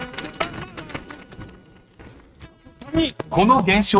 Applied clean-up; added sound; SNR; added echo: neural mask model RNNoise.